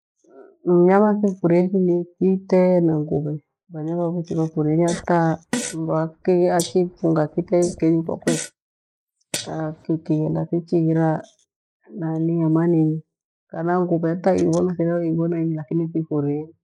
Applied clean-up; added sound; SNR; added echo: neural mask model Resemble Enhance denoiser.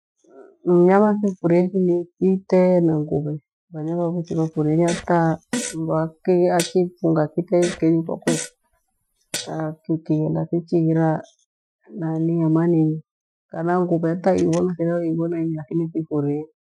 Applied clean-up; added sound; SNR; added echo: classical method Wiener filter.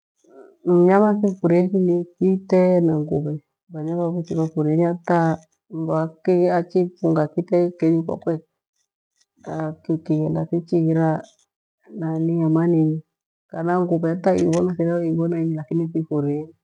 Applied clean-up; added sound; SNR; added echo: none; none; none; none.